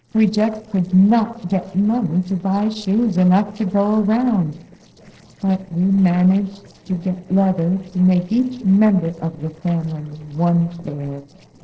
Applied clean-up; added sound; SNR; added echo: neural separator model SepFormer DNS4.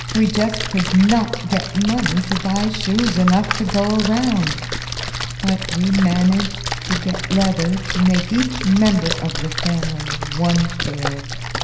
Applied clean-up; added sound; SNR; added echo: none; Splash, splatter; 7 dB; reverberation time 0.9 s.